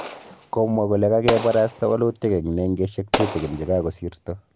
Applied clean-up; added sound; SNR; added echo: none; Explosion; 10 dB; none.